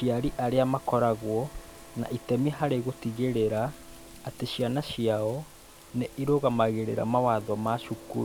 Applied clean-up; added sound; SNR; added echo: none; Wind + Printer; 18 dB; none.